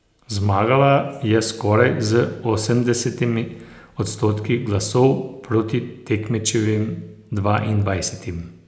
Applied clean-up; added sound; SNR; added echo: none; none; none; none.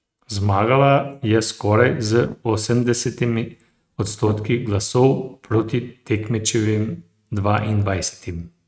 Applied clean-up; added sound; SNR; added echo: neural mask model RNNoise.